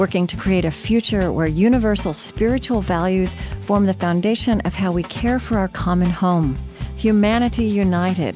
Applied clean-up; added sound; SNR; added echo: none; none; none; none.